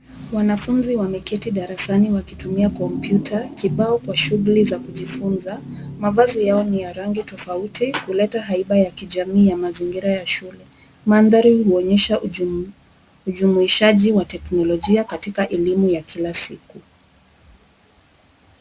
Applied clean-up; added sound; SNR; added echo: none; none; none; none.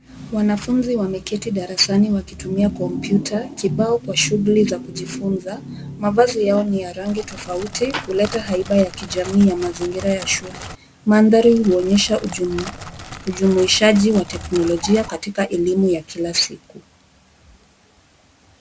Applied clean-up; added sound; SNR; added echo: none; Crackle; 15 dB; none.